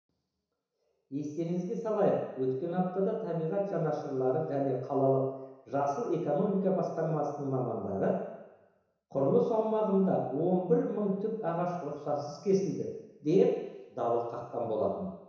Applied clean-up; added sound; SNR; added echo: none; none; none; reverberation time 1.0 s.